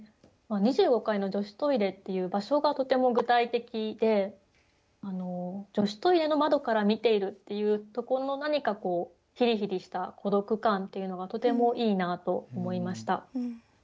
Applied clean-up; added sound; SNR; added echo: none; none; none; none.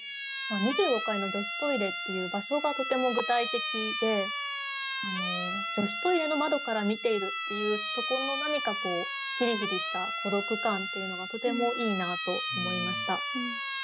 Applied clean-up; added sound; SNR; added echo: classical method spectral subtraction.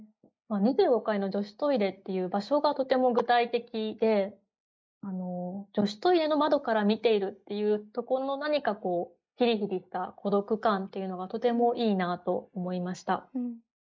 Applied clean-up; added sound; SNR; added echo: neural mask model Resemble Enhance denoiser.